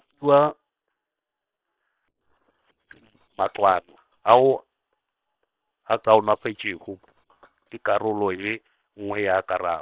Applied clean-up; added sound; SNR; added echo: neural separator model SepFormer WHAM!.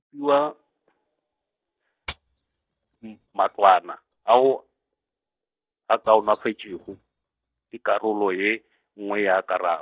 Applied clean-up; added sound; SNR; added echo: neural mask model DeepFilterNet 3.